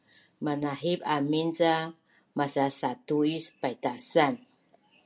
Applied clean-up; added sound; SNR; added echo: none; none; none; none.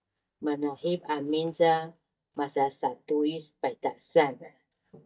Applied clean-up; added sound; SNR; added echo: neural mask model DeepFilterNet 3.